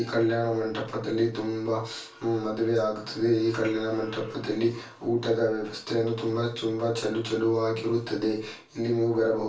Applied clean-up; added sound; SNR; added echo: none; none; none; reverberation time 0.3 s.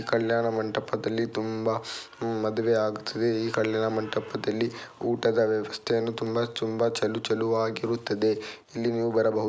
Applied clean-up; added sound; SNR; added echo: none; none; none; none.